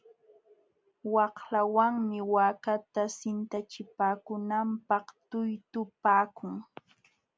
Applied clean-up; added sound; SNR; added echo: none; none; none; none.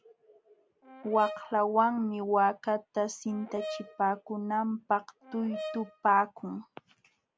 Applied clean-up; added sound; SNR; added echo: none; Brass instrument; 13 dB; none.